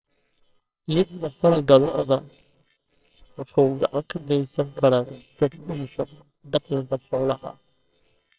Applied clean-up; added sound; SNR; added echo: neural separator model SepFormer WHAMR!.